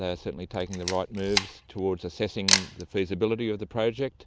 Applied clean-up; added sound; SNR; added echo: none; Camera; 2 dB; none.